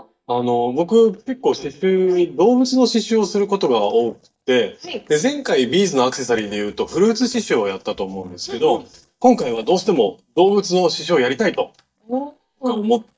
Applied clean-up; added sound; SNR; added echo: neural mask model DeepFilterNet 3.